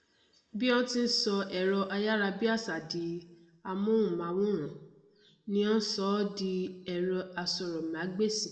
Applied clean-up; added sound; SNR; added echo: none; none; none; reverberation time 0.8 s.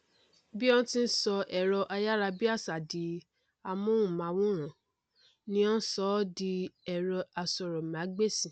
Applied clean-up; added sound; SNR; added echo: none; none; none; none.